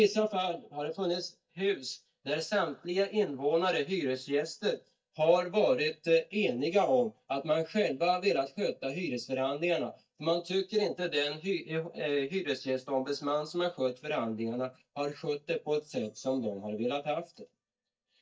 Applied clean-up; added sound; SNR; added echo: neural mask model DeepFilterNet 3.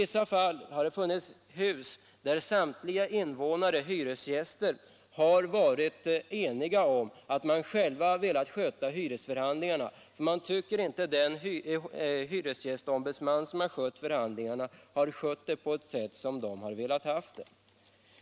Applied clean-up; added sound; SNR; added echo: none; none; none; none.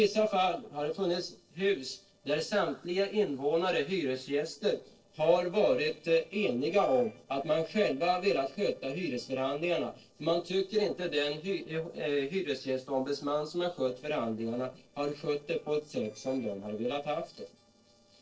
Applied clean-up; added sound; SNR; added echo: neural separator model SepFormer DNS4.